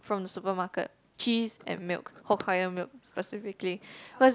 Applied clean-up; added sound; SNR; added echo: none; none; none; none.